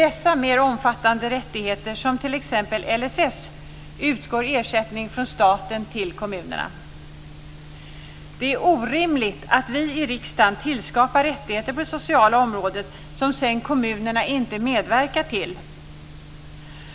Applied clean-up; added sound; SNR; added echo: none; none; none; none.